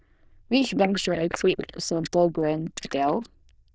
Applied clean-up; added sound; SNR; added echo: neural diffusion model UNIVERSE++.